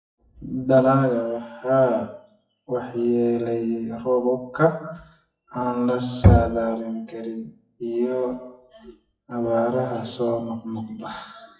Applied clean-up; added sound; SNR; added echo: classical method WPE with log-MMSE.